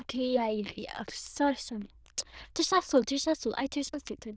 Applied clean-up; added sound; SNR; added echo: neural diffusion model UNIVERSE++.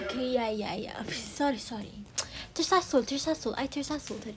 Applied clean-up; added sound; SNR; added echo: none; Run; 16 dB; none.